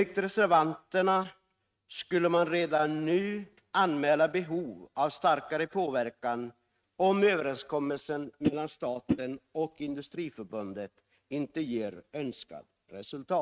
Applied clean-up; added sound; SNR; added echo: neural mask model RNNoise.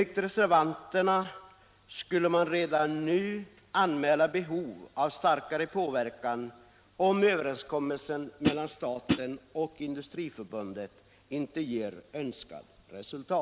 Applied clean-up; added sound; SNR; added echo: none; Hi-hat; 0 dB; none.